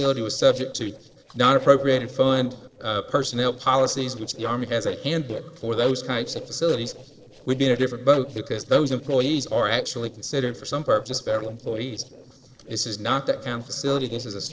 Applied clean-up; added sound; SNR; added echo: neural separator model SepFormer DNS4.